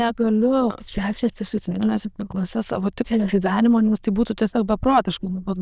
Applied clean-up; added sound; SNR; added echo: neural diffusion model UNIVERSE++.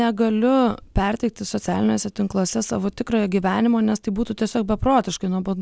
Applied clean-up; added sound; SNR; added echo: none; none; none; none.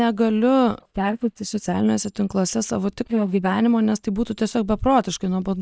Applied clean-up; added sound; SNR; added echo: neural mask model DeepFilterNet 3.